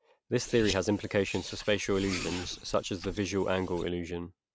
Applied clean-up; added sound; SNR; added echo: none; Car; 11 dB; none.